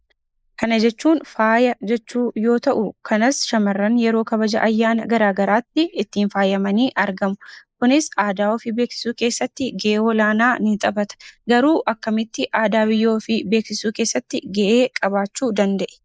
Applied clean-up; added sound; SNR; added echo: neural mask model Resemble Enhance denoiser.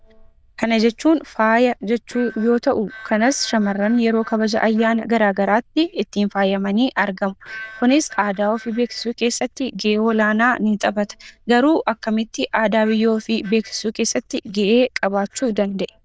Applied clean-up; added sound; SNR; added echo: neural diffusion model UNIVERSE++.